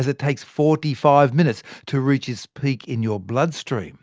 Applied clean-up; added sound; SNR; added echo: none; none; none; none.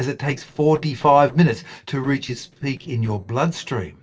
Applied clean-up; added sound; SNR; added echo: neural separator model SepFormer DNS4.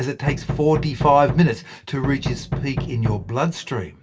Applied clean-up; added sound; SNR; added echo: none; Knock; 6 dB; reverberation time 0.2 s.